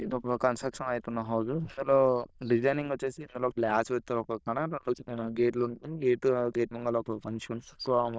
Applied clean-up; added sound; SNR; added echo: neural diffusion model UNIVERSE++.